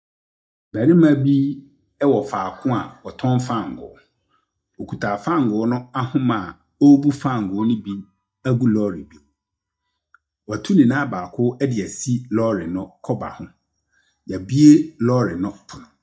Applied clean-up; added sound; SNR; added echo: neural mask model DeepFilterNet 3.